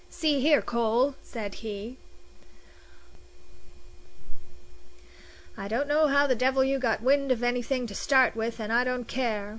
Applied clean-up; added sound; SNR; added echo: none; none; none; none.